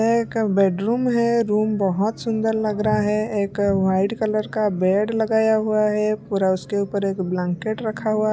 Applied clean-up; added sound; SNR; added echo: none; none; none; none.